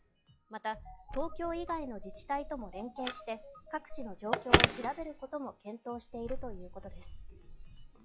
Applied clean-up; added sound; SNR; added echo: classical method log-MMSE.